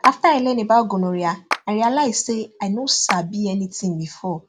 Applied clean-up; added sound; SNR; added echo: none; Clapping; 12 dB; none.